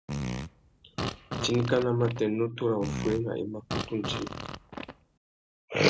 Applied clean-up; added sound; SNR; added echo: none; Fart; 6 dB; none.